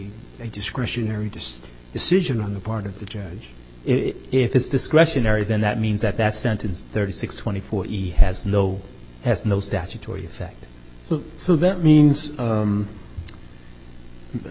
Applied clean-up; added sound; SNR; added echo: none; none; none; none.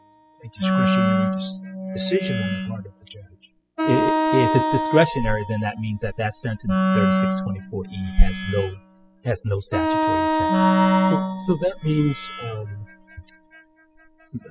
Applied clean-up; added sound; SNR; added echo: classical method spectral subtraction.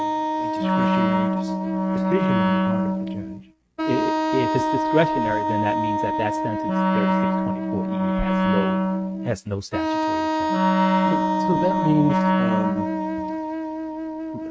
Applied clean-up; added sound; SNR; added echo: neural mask model RNNoise.